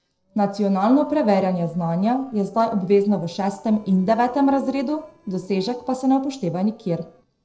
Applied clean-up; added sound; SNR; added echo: neural separator model SepFormer DNS4.